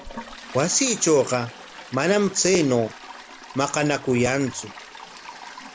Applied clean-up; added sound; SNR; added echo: none; Toilet flush; 16 dB; none.